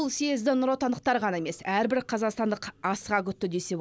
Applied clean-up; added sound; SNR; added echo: none; none; none; none.